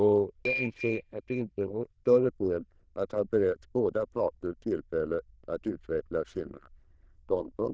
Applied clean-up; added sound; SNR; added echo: neural diffusion model UNIVERSE++.